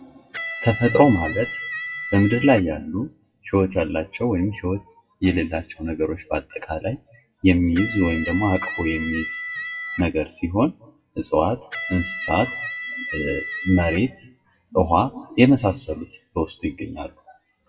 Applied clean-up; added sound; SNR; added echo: classical method WPE with log-MMSE.